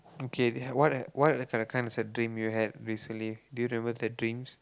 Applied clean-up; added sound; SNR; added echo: none; none; none; none.